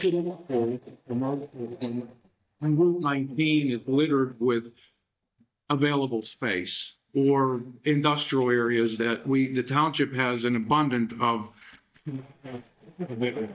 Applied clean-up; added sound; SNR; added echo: neural mask model DeepFilterNet 3.